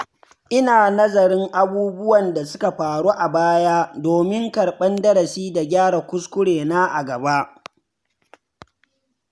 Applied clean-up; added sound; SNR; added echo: none; none; none; none.